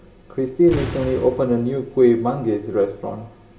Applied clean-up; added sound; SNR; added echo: none; Boom; 12 dB; reverberation time 0.2 s.